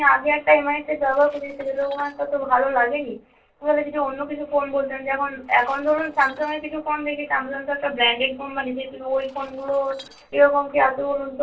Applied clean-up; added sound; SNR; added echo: neural separator model SepFormer DNS4.